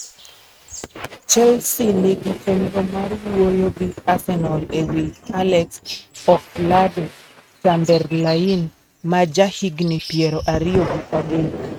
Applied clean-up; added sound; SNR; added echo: neural mask model RNNoise.